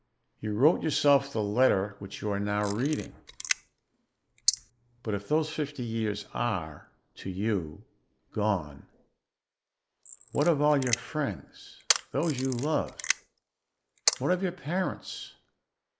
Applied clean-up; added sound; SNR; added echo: neural mask model Resemble Enhance denoiser.